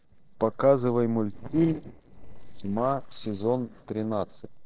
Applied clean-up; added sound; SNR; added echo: neural separator model SepFormer DNS4.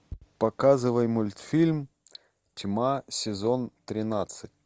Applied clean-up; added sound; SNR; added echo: none; none; none; none.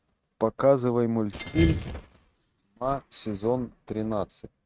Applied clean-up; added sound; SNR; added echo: neural mask model RNNoise.